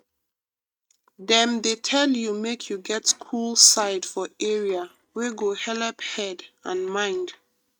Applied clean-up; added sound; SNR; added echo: neural mask model RNNoise.